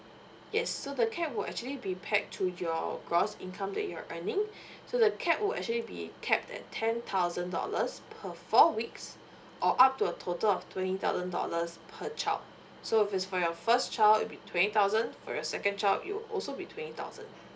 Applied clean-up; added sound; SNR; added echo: none; none; none; none.